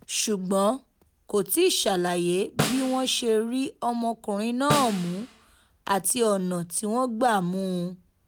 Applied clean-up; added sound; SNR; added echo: none; Snare drum; 8 dB; none.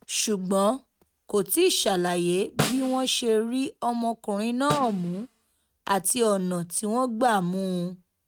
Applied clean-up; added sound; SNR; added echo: neural mask model RNNoise.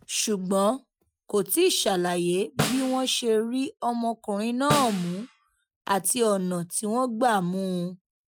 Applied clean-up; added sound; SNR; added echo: classical method Wiener filter.